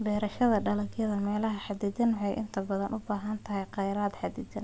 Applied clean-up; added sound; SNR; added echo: none; none; none; none.